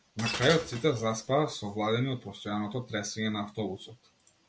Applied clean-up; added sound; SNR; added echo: none; Shatter; 10 dB; none.